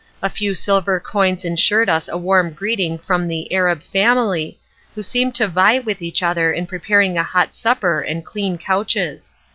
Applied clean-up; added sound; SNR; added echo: none; none; none; none.